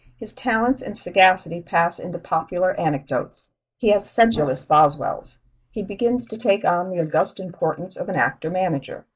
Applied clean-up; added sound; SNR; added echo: neural mask model Resemble Enhance denoiser.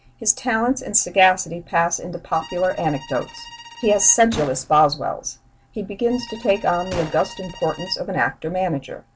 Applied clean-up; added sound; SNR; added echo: none; Gunshot, gunfire + Bowed string instrument; 16 dB; none.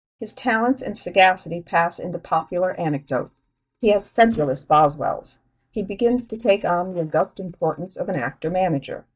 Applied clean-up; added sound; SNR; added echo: neural mask model DeepFilterNet 3.